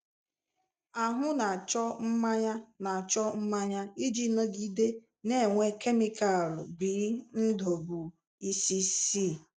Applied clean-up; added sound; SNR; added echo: none; none; none; none.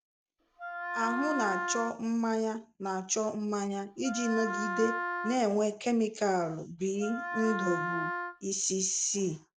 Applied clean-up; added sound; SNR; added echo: none; Wind instrument, woodwind instrument; 4 dB; none.